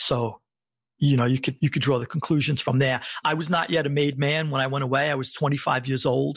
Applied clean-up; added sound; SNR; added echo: none; none; none; none.